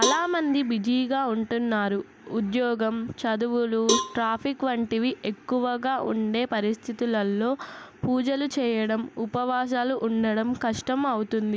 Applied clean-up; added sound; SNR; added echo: none; Cowbell; 7 dB; none.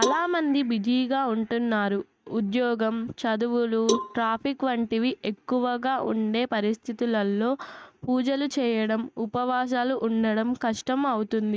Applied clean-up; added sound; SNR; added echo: neural mask model RNNoise.